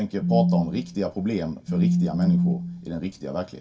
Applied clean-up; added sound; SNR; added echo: none; Telephone; -4 dB; reverberation time 0.2 s.